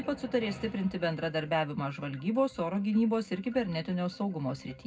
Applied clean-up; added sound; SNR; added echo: none; none; none; reverberation time 0.3 s.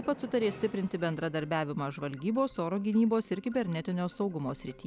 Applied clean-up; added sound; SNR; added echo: none; none; none; none.